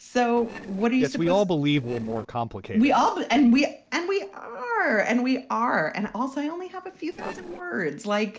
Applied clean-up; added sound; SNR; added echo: neural separator model SepFormer DNS4.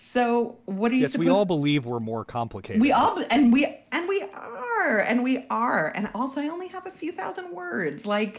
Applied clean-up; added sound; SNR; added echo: none; none; none; none.